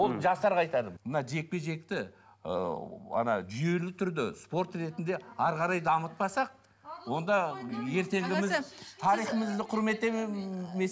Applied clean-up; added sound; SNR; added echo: none; none; none; none.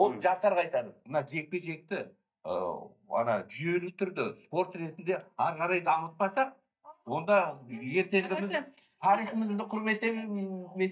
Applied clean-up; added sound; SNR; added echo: neural mask model DeepFilterNet 3.